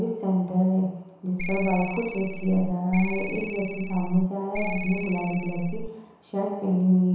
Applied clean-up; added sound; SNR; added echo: none; Ringtone; 5 dB; reverberation time 1.0 s.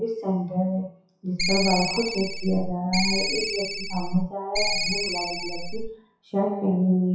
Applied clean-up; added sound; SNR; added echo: classical method WPE with log-MMSE.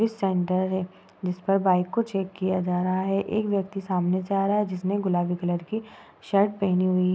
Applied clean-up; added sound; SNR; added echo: none; none; none; none.